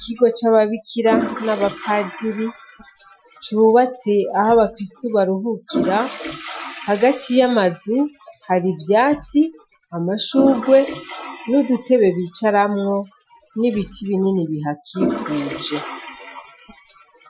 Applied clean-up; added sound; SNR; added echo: classical method Wiener filter.